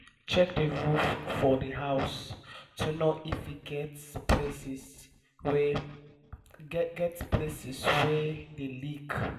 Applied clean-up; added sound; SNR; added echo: none; none; none; reverberation time 0.8 s.